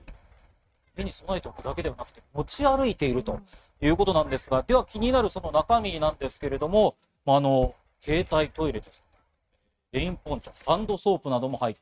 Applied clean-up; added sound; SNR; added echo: neural mask model RNNoise.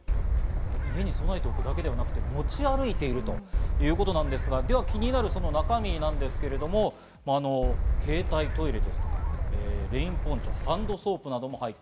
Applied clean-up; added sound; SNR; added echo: none; Gull, seagull / Wind; -4 dB; none.